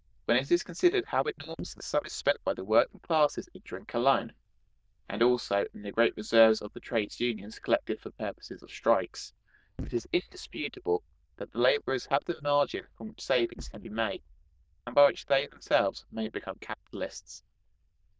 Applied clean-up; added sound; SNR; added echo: neural diffusion model UNIVERSE++.